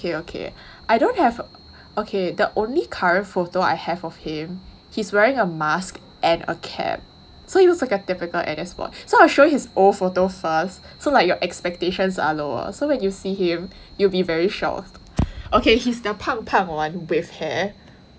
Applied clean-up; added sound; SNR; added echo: none; none; none; none.